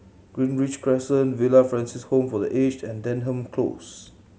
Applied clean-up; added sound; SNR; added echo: none; none; none; none.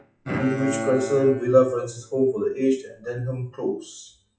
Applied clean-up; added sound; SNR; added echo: classical method WPE with log-MMSE.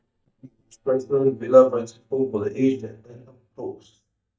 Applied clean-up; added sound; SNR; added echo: neural mask model DeepFilterNet 3.